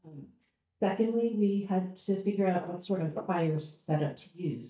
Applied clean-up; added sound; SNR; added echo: neural mask model DeepFilterNet 3.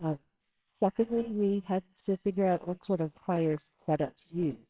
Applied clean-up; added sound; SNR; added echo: neural separator model SepFormer WHAMR!.